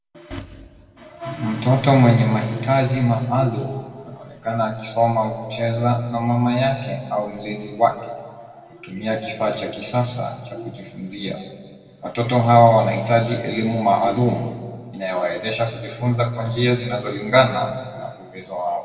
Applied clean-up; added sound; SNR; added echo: none; none; none; reverberation time 1.6 s.